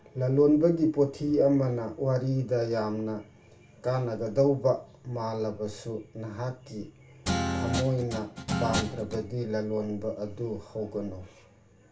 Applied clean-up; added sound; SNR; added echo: none; Guitar; 3 dB; reverberation time 0.3 s.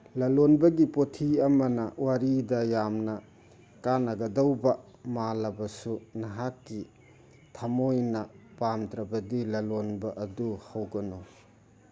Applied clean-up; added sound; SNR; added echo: none; none; none; none.